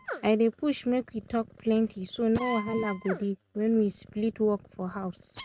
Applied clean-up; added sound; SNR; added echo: neural mask model RNNoise.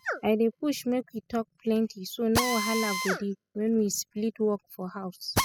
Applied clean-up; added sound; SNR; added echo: classical method spectral subtraction.